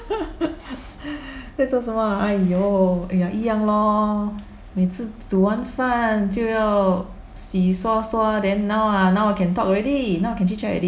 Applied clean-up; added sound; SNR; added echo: none; none; none; none.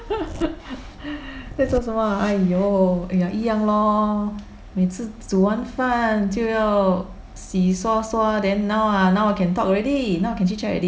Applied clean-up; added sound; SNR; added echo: none; Zipper (clothing); 14 dB; none.